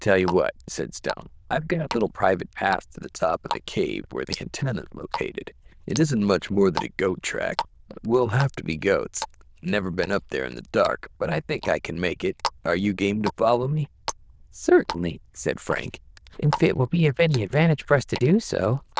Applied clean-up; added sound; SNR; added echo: neural diffusion model UNIVERSE++.